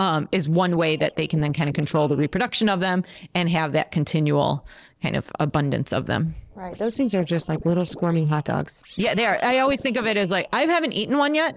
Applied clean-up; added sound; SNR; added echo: neural separator model SepFormer DNS4.